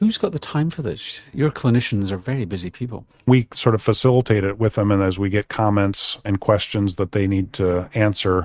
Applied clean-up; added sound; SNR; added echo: neural mask model RNNoise.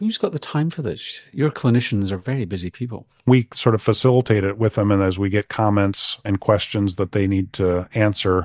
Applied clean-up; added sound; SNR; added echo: neural mask model DeepFilterNet 3.